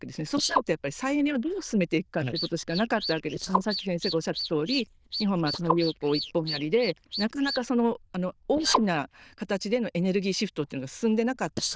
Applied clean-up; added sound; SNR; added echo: neural diffusion model UNIVERSE++.